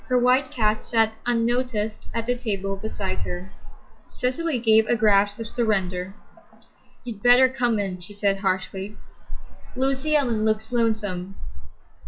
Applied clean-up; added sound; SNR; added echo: classical method log-MMSE.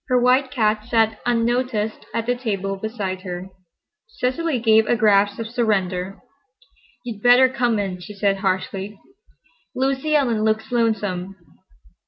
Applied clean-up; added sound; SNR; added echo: none; none; none; none.